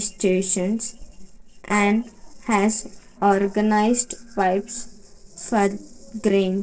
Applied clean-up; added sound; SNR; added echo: neural separator model SepFormer DNS4.